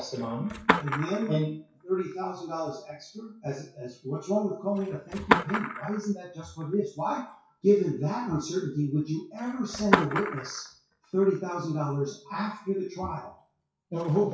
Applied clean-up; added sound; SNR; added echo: classical method WPE with log-MMSE.